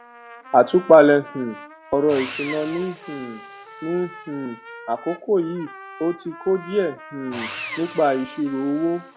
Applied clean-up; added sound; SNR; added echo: none; Trumpet + Sawing; 15 dB; none.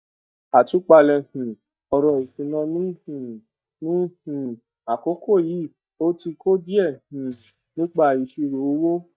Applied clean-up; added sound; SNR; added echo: neural mask model DeepFilterNet 3.